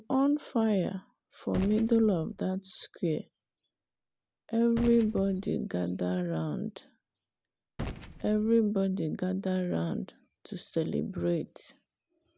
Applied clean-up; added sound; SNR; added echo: none; Gunshot, gunfire; 15 dB; none.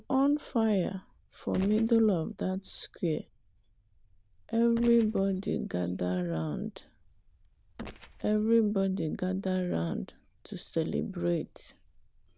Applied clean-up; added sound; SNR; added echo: neural diffusion model UNIVERSE++.